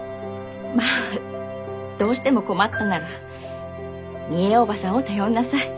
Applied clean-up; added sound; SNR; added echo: none; none; none; none.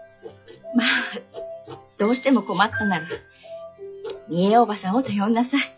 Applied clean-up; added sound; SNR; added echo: classical method log-MMSE.